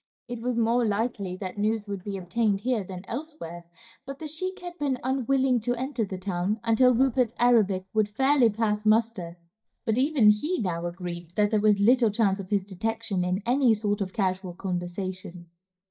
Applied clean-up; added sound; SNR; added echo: neural mask model DeepFilterNet 3.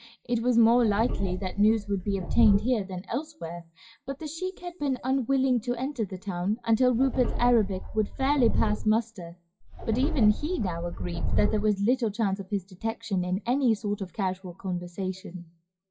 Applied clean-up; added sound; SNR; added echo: classical method WPE with log-MMSE.